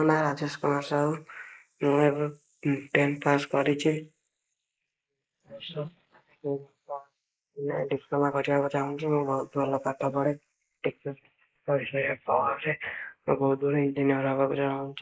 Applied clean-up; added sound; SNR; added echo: neural mask model Resemble Enhance denoiser.